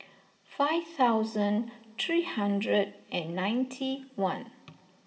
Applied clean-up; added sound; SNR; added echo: none; none; none; reverberation time 2.1 s.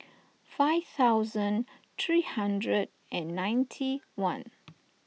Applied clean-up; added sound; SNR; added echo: none; none; none; none.